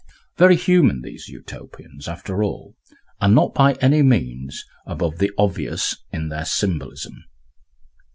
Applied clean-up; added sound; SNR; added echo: none; none; none; none.